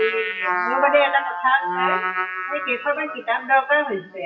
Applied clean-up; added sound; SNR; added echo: classical method WPE with log-MMSE.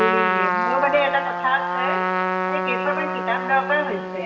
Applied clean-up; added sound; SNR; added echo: none; Trumpet; -1 dB; reverberation time 1.1 s.